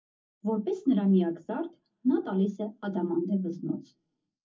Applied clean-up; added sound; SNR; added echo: none; none; none; reverberation time 0.3 s.